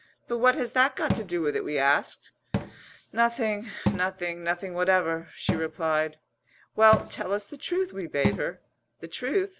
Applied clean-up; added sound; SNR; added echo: none; Cupboard open or close / Drawer open or close; 9 dB; none.